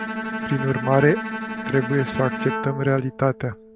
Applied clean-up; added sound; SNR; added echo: none; Bowed string instrument; 7 dB; none.